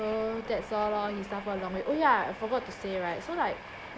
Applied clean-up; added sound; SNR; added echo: none; Train; 12 dB; none.